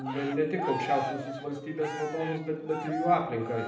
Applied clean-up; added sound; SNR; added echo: none; Cheering; 6 dB; reverberation time 0.7 s.